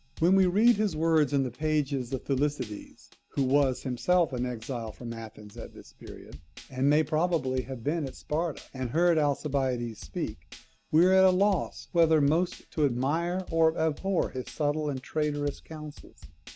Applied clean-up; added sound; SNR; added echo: none; Drum / Drum kit; 17 dB; none.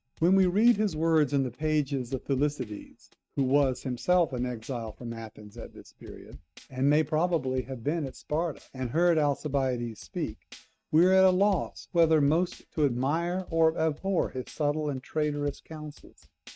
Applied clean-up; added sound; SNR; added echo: neural mask model RNNoise.